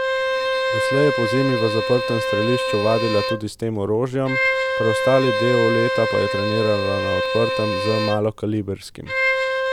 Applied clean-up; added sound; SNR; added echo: none; Bowed string instrument; 0 dB; none.